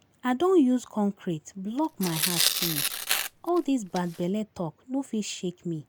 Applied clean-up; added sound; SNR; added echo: none; Tearing; 2 dB; none.